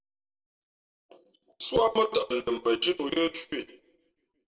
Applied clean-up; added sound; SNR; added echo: none; none; none; reverberation time 0.5 s.